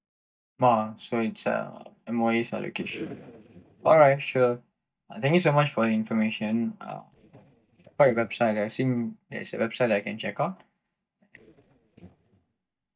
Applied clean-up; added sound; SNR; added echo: neural mask model DeepFilterNet 3.